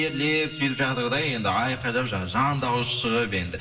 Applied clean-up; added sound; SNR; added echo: none; Bowed string instrument; 20 dB; reverberation time 1.5 s.